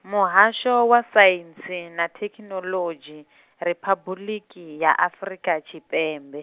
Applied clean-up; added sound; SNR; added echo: none; none; none; none.